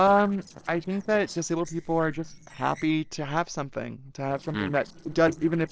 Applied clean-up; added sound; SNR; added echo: neural separator model SepFormer DNS4.